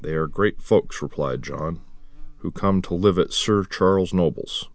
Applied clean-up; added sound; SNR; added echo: none; Buzz; 14 dB; none.